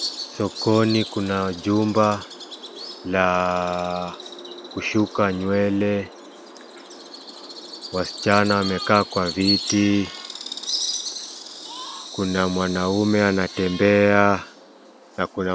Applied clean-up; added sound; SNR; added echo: none; Bird vocalization, bird call, bird song; 11 dB; none.